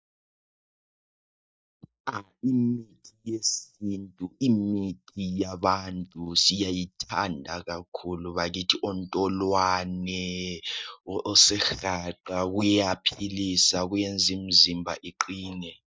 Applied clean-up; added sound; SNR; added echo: neural mask model DeepFilterNet 3.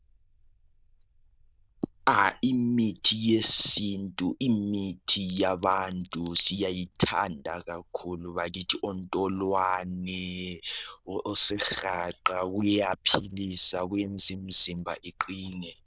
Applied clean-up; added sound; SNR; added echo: neural diffusion model UNIVERSE++.